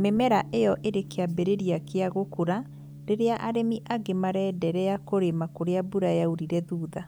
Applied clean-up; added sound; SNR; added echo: none; Gong; 17 dB; none.